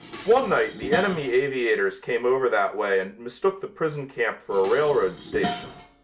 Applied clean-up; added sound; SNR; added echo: none; Dishes, pots, and pans; 13 dB; none.